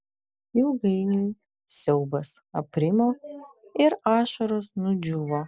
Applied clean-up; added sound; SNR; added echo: none; none; none; none.